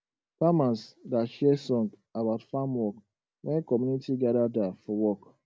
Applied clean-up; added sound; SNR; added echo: none; none; none; none.